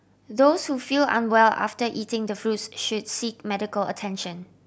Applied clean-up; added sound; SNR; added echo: none; none; none; none.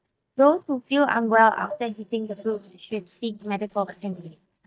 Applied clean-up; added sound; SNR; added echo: neural mask model DeepFilterNet 3.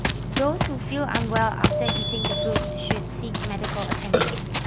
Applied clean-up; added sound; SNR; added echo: none; Run + Burping, eructation; -5 dB; none.